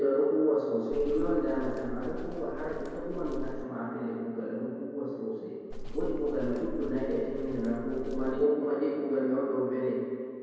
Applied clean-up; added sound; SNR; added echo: none; Livestock, farm animals, working animals; 7 dB; reverberation time 2.2 s.